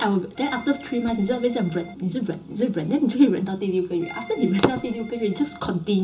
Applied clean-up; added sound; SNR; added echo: none; Accordion; 17 dB; reverberation time 0.2 s.